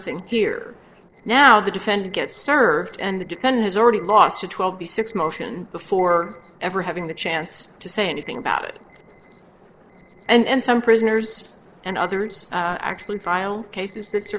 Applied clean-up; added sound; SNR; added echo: neural separator model SepFormer DNS4.